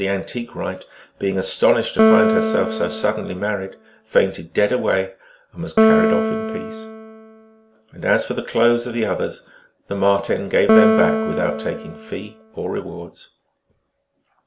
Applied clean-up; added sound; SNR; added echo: none; Piano; 0 dB; none.